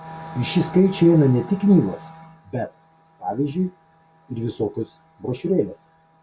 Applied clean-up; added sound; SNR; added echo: none; none; none; none.